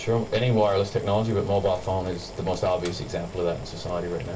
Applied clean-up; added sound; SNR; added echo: none; Boiling; 15 dB; reverberation time 0.2 s.